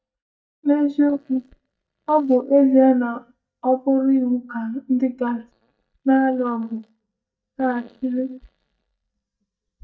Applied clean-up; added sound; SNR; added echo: neural mask model DeepFilterNet 3.